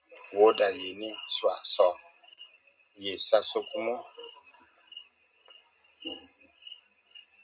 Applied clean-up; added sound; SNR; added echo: none; none; none; reverberation time 0.2 s.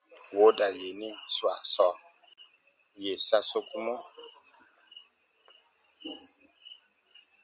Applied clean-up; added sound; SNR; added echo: none; none; none; none.